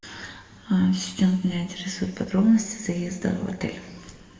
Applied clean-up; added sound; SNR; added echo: none; none; none; reverberation time 1.5 s.